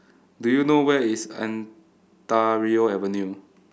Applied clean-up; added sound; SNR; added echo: none; none; none; none.